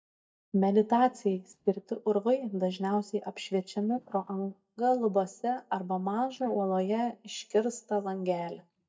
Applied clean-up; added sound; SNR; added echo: neural mask model DeepFilterNet 3.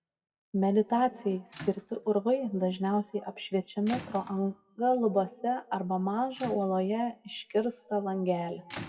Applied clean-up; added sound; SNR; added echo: classical method WPE with log-MMSE.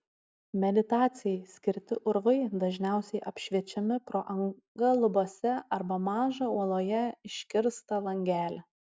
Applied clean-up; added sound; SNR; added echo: none; none; none; none.